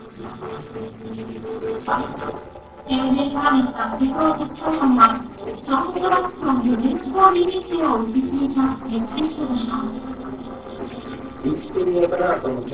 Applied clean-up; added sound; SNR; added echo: neural separator model SepFormer DNS4.